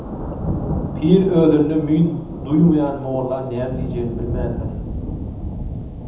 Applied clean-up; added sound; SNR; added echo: none; Thunder; 7 dB; reverberation time 0.8 s.